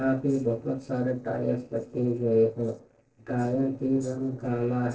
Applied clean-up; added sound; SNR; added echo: neural separator model SepFormer DNS4.